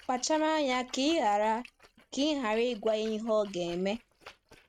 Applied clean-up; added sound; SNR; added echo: neural mask model RNNoise.